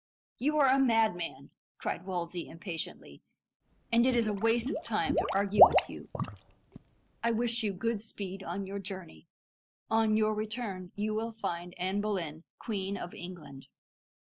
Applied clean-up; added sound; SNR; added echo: none; Water / Liquid; -1 dB; none.